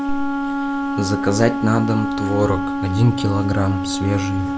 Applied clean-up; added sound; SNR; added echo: none; Wind instrument, woodwind instrument; 2 dB; none.